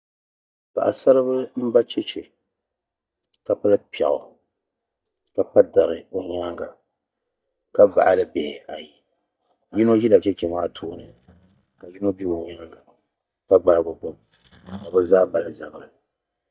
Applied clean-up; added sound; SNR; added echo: neural mask model DeepFilterNet 3.